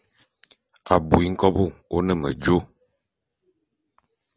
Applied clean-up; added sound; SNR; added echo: none; none; none; none.